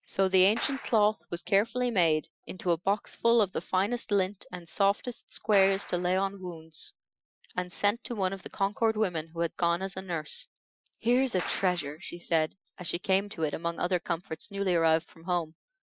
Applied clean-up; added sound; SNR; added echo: classical method Wiener filter.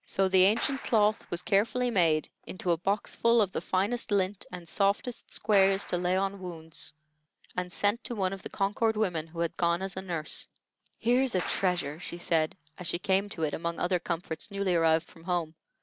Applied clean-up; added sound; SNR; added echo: none; Clapping; 15 dB; none.